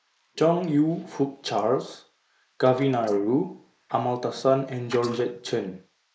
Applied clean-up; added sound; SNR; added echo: neural mask model Resemble Enhance denoiser.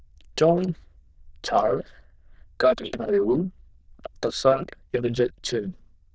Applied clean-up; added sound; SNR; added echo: neural diffusion model UNIVERSE++.